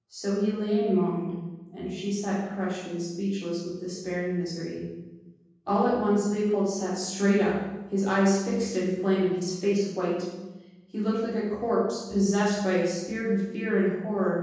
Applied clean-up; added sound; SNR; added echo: none; none; none; reverberation time 1.3 s.